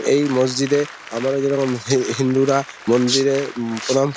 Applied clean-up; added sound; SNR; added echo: none; Applause; 16 dB; none.